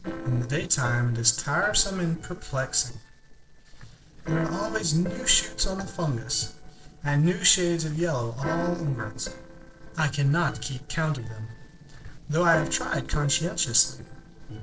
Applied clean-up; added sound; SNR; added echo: neural separator model SepFormer DNS4.